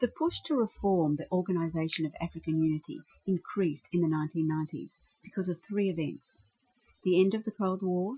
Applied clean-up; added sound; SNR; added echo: classical method Wiener filter.